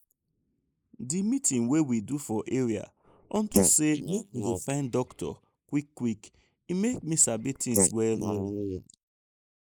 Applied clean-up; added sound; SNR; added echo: neural mask model Resemble Enhance denoiser.